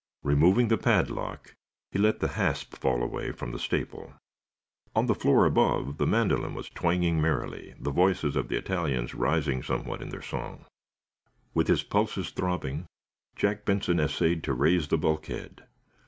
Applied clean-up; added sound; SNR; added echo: none; none; none; none.